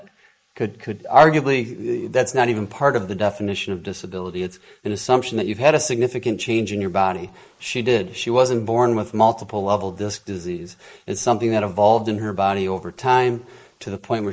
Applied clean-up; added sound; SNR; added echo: neural mask model Resemble Enhance denoiser.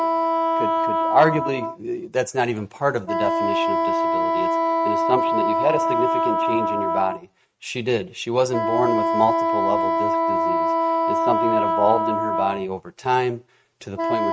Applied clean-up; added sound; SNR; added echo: neural mask model RNNoise.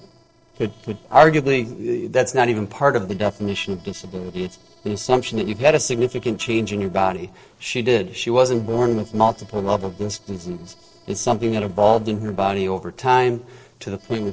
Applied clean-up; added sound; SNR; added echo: neural separator model SepFormer DNS4.